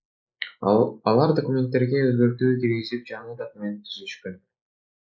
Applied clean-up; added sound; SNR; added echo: neural mask model Resemble Enhance denoiser.